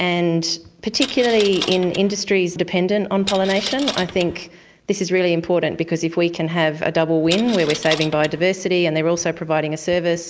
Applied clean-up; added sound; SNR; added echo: none; Coin (dropping); 10 dB; none.